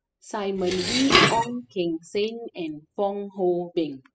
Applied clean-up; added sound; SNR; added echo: classical method spectral subtraction.